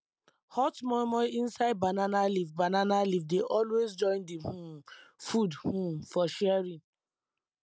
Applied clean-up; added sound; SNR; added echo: none; none; none; none.